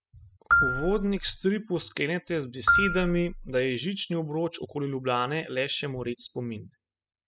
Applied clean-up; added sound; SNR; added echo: classical method spectral subtraction.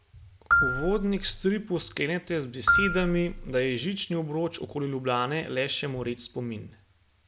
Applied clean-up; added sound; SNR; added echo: none; Marimba, xylophone; 1 dB; none.